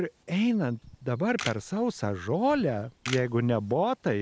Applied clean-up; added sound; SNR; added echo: none; Camera; 14 dB; none.